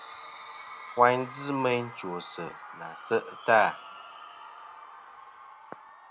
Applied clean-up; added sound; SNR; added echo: none; Crowd / Cheering; 15 dB; none.